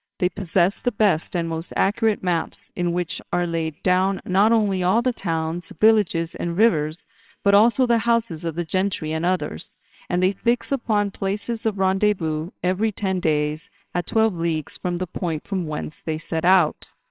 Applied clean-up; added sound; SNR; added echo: neural separator model SepFormer WHAMR!.